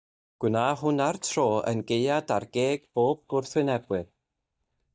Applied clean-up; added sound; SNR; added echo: neural mask model DeepFilterNet 3.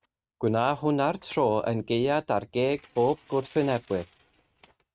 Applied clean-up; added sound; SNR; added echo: neural mask model RNNoise.